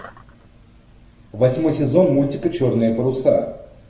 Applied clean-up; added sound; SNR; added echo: none; none; none; reverberation time 0.5 s.